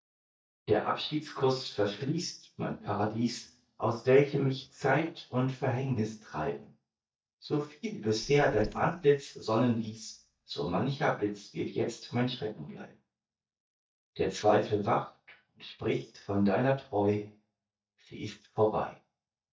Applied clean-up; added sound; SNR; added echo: neural mask model DeepFilterNet 3.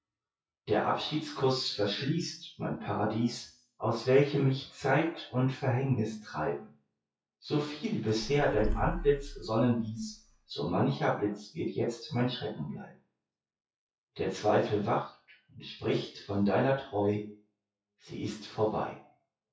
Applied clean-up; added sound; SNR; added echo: classical method WPE with log-MMSE.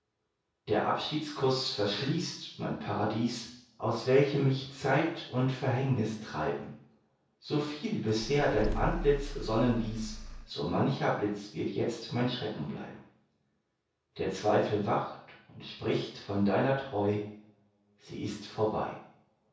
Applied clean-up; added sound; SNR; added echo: none; Engine starting / Car; 5 dB; reverberation time 0.6 s.